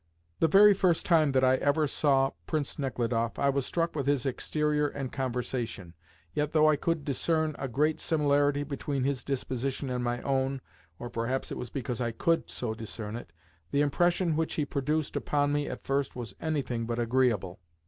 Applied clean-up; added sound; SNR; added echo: none; none; none; none.